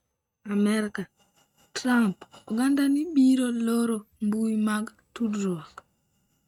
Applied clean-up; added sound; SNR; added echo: neural mask model RNNoise.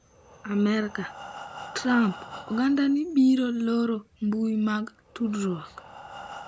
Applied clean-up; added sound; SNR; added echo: none; Breathing; 18 dB; none.